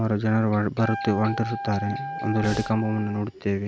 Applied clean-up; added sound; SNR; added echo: none; Wind instrument, woodwind instrument + Breathing; 10 dB; none.